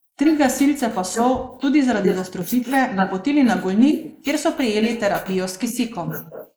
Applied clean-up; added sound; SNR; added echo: neural mask model Resemble Enhance denoiser.